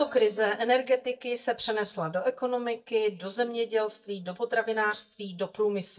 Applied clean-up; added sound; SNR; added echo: neural mask model DeepFilterNet 3.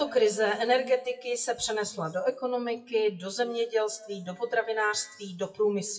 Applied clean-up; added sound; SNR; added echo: classical method WPE with log-MMSE.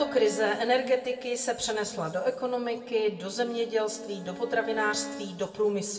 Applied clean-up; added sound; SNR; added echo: none; Bowed string instrument; 15 dB; reverberation time 1.2 s.